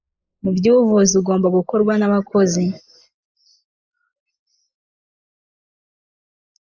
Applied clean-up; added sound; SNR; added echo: neural mask model Resemble Enhance denoiser.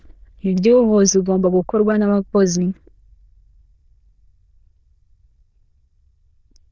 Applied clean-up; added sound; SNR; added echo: neural diffusion model UNIVERSE++.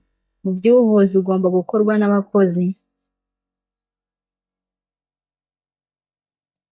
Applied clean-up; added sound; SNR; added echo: neural mask model DeepFilterNet 3.